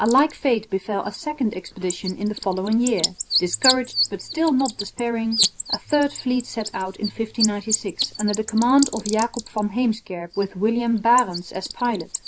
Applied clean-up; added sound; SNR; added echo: none; Bird; 7 dB; none.